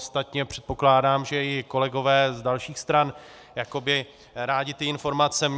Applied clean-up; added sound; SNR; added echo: none; none; none; none.